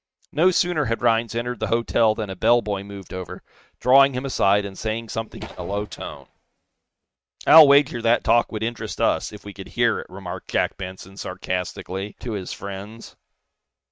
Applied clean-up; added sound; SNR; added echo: neural mask model RNNoise.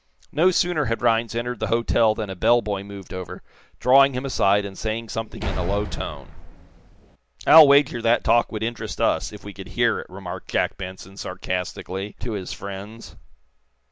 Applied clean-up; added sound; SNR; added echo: none; Slam; 7 dB; none.